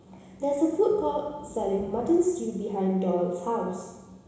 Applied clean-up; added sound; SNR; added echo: none; none; none; reverberation time 1.0 s.